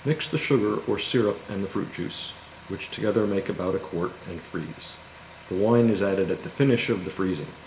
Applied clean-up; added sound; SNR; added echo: none; Truck; 20 dB; reverberation time 2.7 s.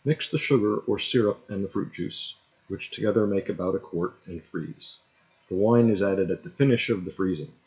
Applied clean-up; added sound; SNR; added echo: classical method WPE with log-MMSE.